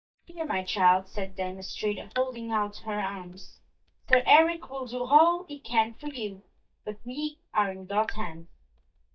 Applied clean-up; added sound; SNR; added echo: neural mask model DeepFilterNet 3.